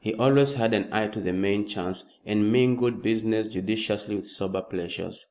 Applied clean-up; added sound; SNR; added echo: none; none; none; none.